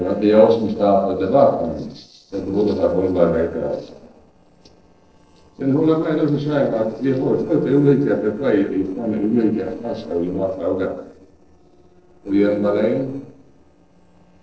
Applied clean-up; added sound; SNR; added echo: neural separator model SepFormer DNS4.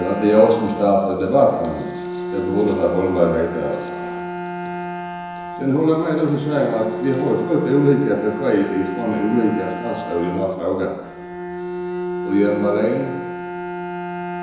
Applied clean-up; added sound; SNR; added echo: none; Bowed string instrument; 8 dB; reverberation time 1.0 s.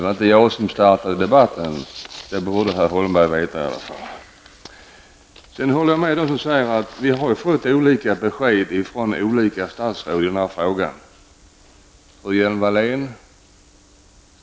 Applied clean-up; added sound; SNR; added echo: none; none; none; none.